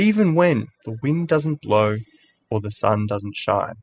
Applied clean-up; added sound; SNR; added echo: classical method spectral subtraction.